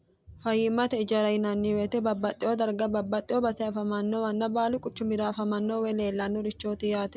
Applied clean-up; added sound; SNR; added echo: none; none; none; none.